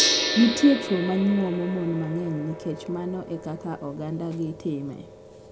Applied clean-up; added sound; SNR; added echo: none; Gong; 5 dB; none.